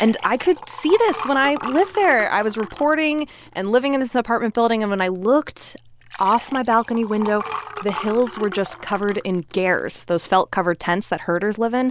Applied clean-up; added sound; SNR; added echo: none; Liquid; 16 dB; none.